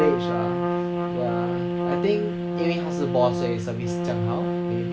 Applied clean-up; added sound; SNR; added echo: none; Trumpet; -2 dB; none.